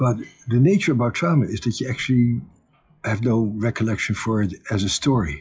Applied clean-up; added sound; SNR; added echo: classical method WPE with log-MMSE.